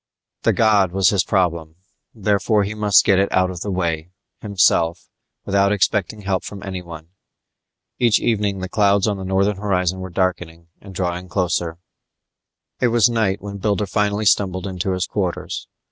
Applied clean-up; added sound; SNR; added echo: none; none; none; none.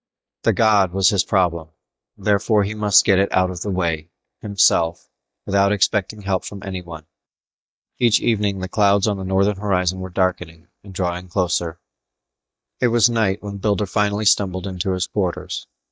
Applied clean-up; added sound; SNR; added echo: neural mask model DeepFilterNet 3.